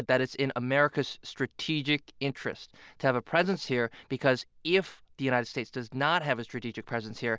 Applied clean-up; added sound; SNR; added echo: none; none; none; none.